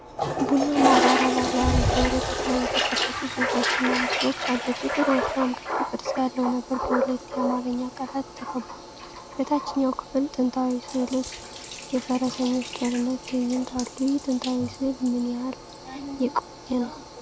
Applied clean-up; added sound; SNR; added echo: none; Toilet flush; 2 dB; none.